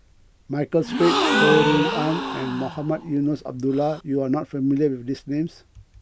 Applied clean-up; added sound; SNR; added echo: none; Gasp; 1 dB; none.